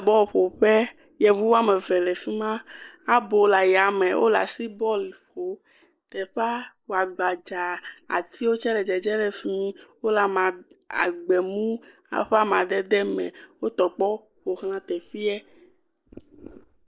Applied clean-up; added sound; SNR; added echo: neural mask model Resemble Enhance denoiser.